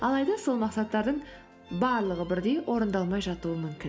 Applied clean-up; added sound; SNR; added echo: none; none; none; none.